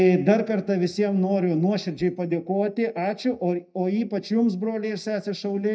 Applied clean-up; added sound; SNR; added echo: neural mask model DeepFilterNet 3.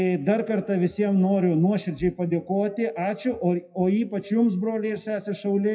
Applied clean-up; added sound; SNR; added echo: classical method WPE with log-MMSE.